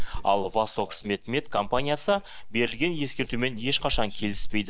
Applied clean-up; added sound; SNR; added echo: neural mask model DeepFilterNet 3.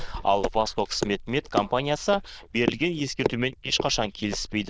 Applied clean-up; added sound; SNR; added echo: neural diffusion model UNIVERSE++.